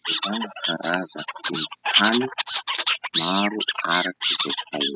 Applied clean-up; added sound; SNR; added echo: classical method spectral subtraction.